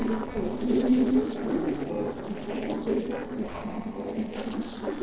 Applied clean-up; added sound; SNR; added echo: neural separator model SepFormer DNS4.